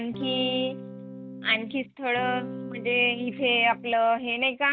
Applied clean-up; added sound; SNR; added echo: none; Electric guitar / Strum; 11 dB; none.